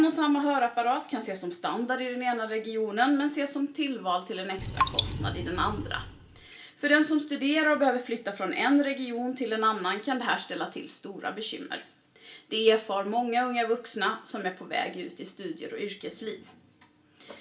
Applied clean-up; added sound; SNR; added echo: none; Raindrop; 3 dB; reverberation time 0.3 s.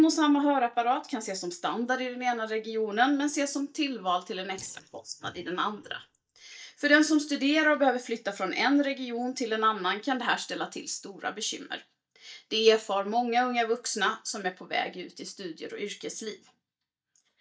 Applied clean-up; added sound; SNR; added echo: neural mask model DeepFilterNet 3.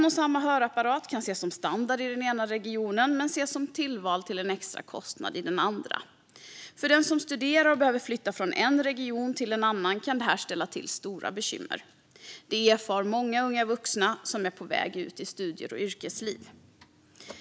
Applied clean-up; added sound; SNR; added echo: none; none; none; none.